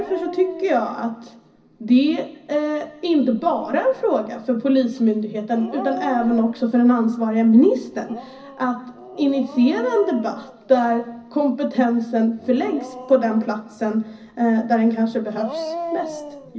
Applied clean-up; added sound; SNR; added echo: none; Dog; 15 dB; reverberation time 0.4 s.